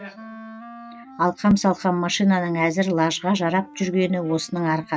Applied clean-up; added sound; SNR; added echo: neural mask model RNNoise.